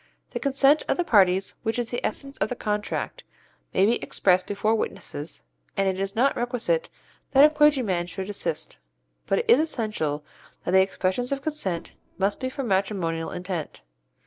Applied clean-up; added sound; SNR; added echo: neural separator model SepFormer DNS4.